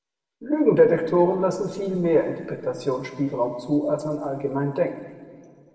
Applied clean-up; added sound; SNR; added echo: none; none; none; reverberation time 1.7 s.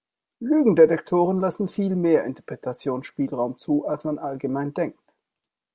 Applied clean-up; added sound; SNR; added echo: none; none; none; none.